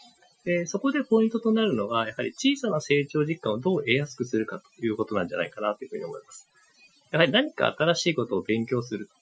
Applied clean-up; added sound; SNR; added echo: classical method Wiener filter.